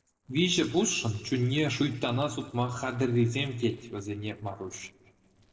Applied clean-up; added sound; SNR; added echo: neural separator model SepFormer DNS4.